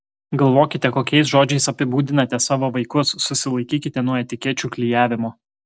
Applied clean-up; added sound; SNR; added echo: none; none; none; none.